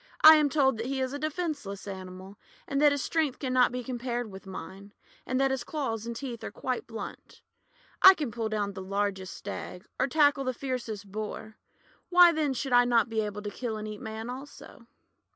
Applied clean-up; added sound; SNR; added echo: none; none; none; none.